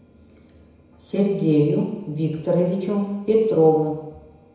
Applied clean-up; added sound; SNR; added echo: none; none; none; reverberation time 0.9 s.